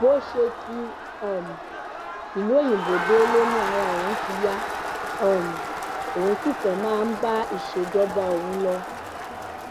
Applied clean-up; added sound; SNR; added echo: none; Crowd; 5 dB; none.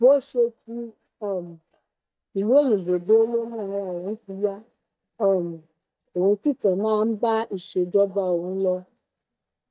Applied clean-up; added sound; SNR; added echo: neural mask model DeepFilterNet 3.